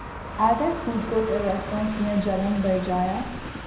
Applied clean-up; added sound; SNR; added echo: none; Train; 9 dB; reverberation time 0.9 s.